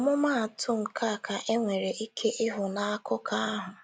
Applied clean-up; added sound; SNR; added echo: none; none; none; none.